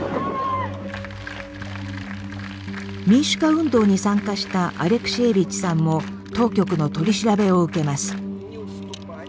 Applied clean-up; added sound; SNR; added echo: none; none; none; none.